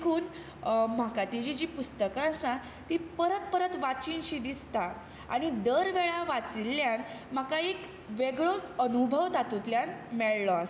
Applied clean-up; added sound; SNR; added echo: none; none; none; none.